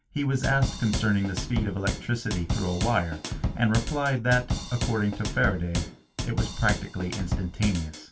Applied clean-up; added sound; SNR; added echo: none; Drum / Drum kit; 4 dB; reverberation time 0.2 s.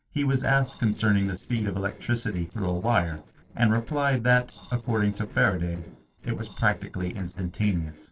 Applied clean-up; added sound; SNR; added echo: neural separator model SepFormer DNS4.